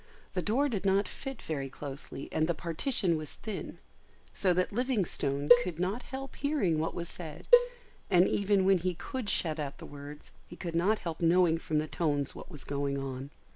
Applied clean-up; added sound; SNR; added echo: none; Cowbell; -1 dB; none.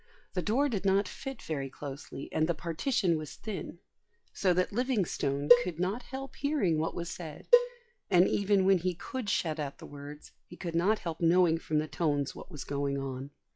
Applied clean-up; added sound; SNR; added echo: classical method log-MMSE.